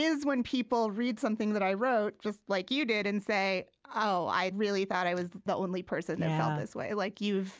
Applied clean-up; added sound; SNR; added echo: none; none; none; none.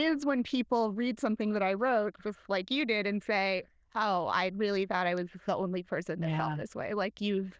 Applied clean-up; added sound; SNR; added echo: neural diffusion model UNIVERSE++.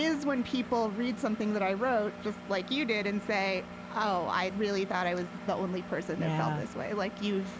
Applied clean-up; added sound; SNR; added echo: none; Engine; 12 dB; none.